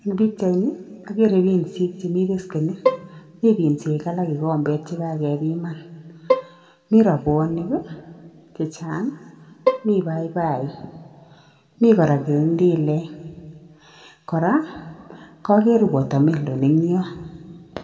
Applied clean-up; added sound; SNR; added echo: none; Bowed string instrument; 6 dB; reverberation time 1.8 s.